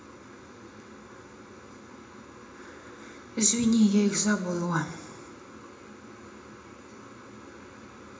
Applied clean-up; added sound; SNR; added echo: none; none; none; reverberation time 0.8 s.